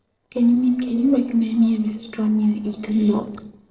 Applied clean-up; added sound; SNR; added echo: neural separator model SepFormer DNS4.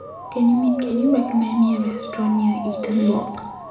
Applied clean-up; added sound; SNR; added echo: none; Motor vehicle (road) / Siren; 10 dB; reverberation time 0.8 s.